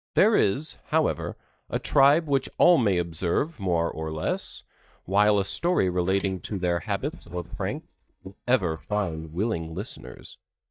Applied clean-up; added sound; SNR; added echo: neural mask model DeepFilterNet 3.